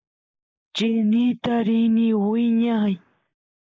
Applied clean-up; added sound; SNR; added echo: neural mask model Resemble Enhance denoiser.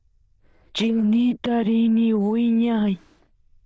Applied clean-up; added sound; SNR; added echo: neural diffusion model UNIVERSE++.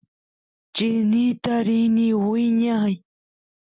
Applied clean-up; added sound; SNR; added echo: none; none; none; none.